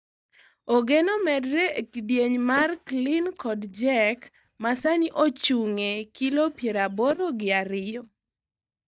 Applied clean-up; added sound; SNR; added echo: neural mask model DeepFilterNet 3.